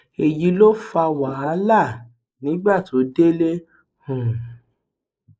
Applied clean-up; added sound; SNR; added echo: neural mask model Resemble Enhance denoiser.